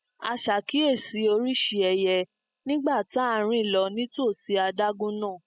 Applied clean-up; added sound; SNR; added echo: classical method spectral subtraction.